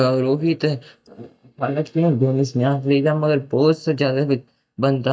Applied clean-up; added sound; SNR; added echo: neural mask model DeepFilterNet 3.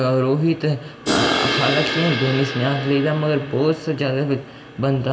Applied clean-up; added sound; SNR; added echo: none; Crash cymbal; 6 dB; reverberation time 2.7 s.